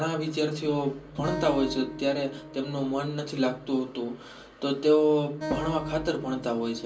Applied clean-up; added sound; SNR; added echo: none; Acoustic guitar; 12 dB; reverberation time 0.3 s.